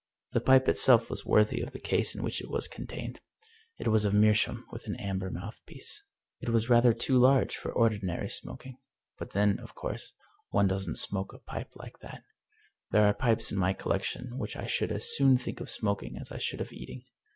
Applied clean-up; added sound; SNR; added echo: none; none; none; none.